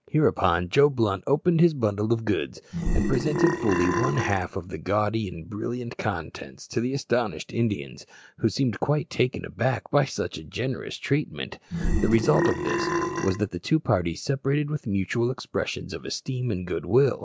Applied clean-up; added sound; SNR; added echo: none; Burping, eructation; 0 dB; none.